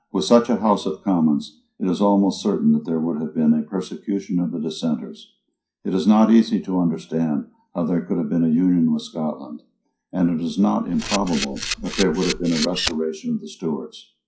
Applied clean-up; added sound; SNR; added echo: classical method WPE with log-MMSE.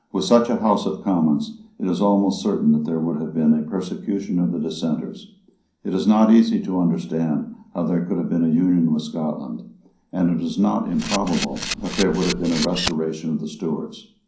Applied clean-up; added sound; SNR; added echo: none; Camera; 7 dB; reverberation time 0.6 s.